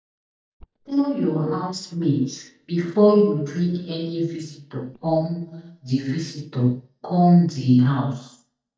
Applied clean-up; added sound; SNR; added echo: neural mask model DeepFilterNet 3.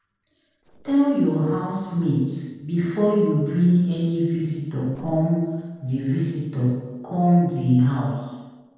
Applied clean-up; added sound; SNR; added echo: neural separator model SepFormer DNS4.